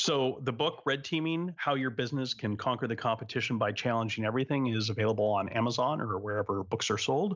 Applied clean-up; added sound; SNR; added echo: none; none; none; none.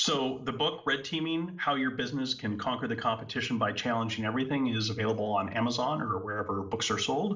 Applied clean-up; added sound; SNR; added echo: none; none; none; reverberation time 0.4 s.